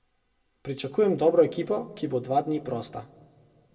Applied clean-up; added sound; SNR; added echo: none; none; none; reverberation time 1.4 s.